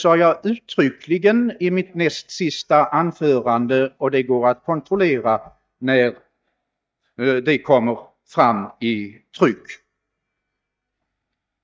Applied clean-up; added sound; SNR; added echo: neural mask model DeepFilterNet 3.